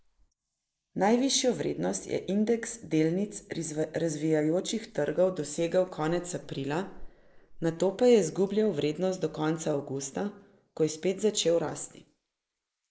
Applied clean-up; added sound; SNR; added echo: neural mask model Resemble Enhance denoiser.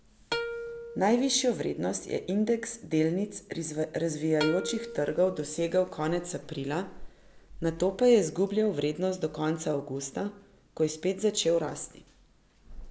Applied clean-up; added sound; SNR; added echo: none; Plucked string instrument; 11 dB; none.